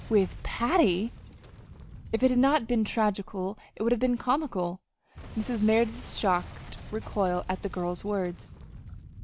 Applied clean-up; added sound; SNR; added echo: none; Boom; 16 dB; none.